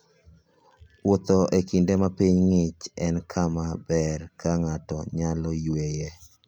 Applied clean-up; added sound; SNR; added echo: none; none; none; none.